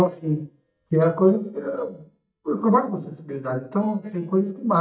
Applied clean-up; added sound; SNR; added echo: neural mask model DeepFilterNet 3.